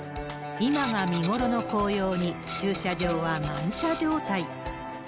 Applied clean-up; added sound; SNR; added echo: none; Printer; 13 dB; none.